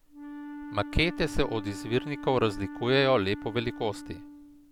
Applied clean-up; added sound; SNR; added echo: none; Wind instrument, woodwind instrument; 12 dB; none.